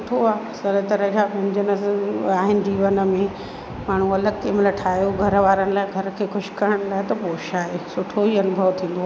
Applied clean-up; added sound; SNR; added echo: none; none; none; none.